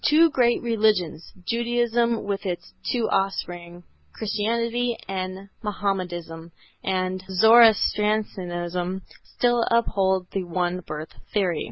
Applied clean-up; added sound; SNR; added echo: none; none; none; none.